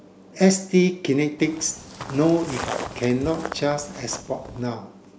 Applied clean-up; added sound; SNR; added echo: none; Walk, footsteps; 11 dB; none.